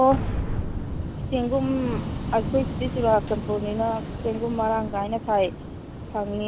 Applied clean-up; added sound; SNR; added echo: none; Boom + Waves, surf / Wind; 4 dB; none.